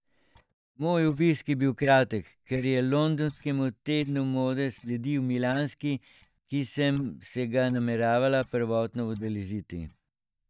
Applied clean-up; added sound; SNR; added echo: neural mask model DeepFilterNet 3.